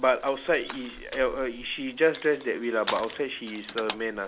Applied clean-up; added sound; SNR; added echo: none; Crushing; 13 dB; none.